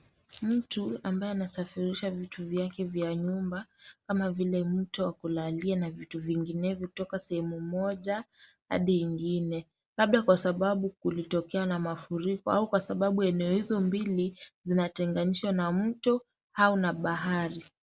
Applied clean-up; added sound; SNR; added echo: none; none; none; none.